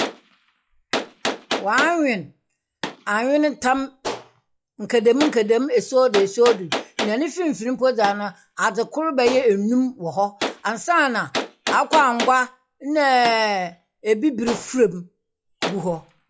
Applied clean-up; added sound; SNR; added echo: classical method log-MMSE.